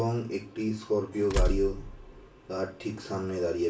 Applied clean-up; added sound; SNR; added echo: none; Tools; 1 dB; reverberation time 0.3 s.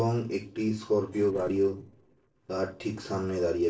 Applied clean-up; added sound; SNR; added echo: neural separator model SepFormer DNS4.